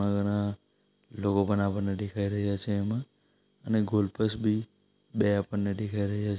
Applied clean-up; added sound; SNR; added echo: none; none; none; none.